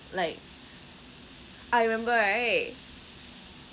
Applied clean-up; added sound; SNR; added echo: none; Fire; 19 dB; none.